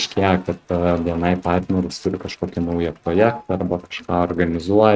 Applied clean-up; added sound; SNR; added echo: neural mask model RNNoise.